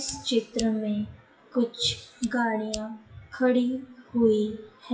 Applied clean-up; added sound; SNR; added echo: classical method WPE with log-MMSE.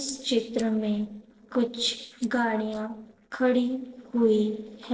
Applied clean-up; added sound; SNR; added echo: neural separator model SepFormer DNS4.